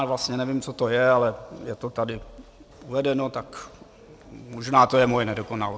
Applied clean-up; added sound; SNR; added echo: none; none; none; none.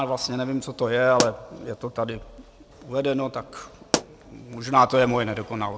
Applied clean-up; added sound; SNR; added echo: none; Explosion; 8 dB; none.